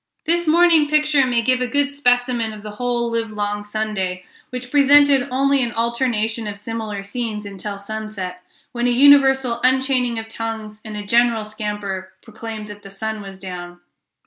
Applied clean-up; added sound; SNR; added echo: none; none; none; none.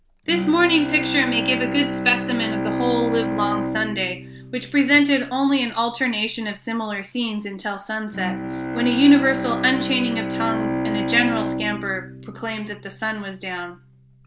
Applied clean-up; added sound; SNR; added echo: none; Bowed string instrument; 6 dB; none.